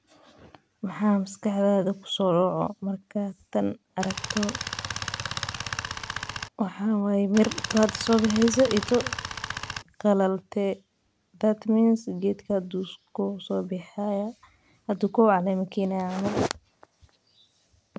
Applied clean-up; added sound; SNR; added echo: none; Tools; 6 dB; none.